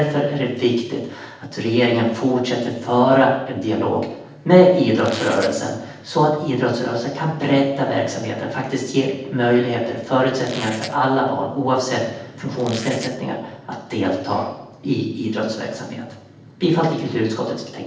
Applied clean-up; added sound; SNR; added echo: neural separator model SepFormer DNS4.